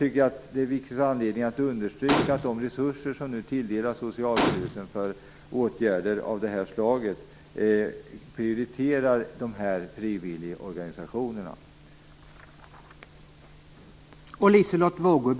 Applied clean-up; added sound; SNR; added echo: none; Gunshot, gunfire; 2 dB; none.